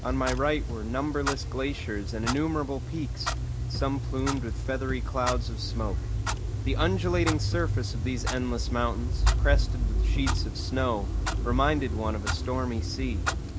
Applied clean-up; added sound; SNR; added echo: none; Clock; -2 dB; none.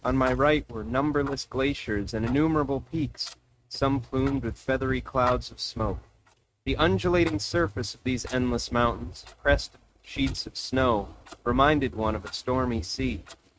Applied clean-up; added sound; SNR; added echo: neural mask model RNNoise.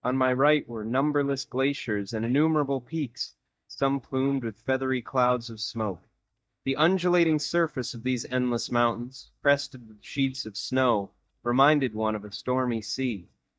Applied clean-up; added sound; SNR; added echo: neural mask model DeepFilterNet 3.